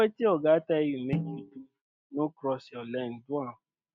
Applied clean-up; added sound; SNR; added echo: neural mask model RNNoise.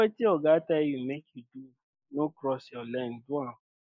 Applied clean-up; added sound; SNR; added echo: neural mask model Resemble Enhance denoiser.